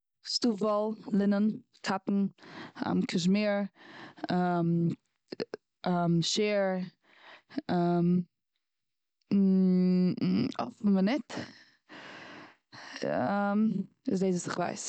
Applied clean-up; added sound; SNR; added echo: none; none; none; none.